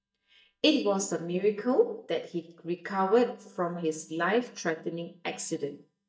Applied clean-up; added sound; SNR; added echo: neural mask model DeepFilterNet 3.